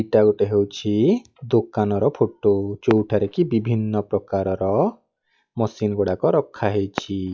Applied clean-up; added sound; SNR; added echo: classical method log-MMSE.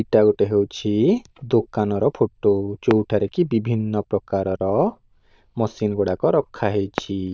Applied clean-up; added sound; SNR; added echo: neural diffusion model UNIVERSE++.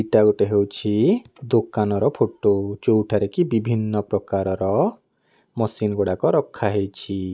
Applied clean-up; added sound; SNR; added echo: none; none; none; none.